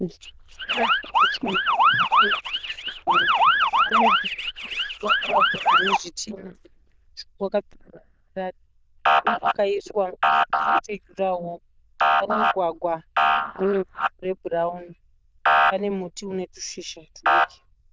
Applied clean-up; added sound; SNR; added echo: neural diffusion model UNIVERSE++.